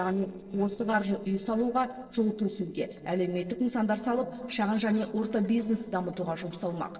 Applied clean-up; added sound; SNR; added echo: neural separator model SepFormer DNS4.